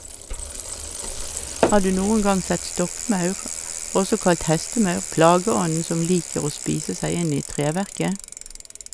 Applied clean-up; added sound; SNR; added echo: none; Tap / Hammer + Bicycle; 5 dB; none.